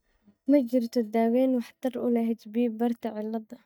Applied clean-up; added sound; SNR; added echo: neural mask model DeepFilterNet 3.